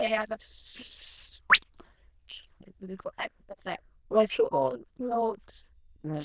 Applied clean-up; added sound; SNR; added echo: neural diffusion model UNIVERSE++.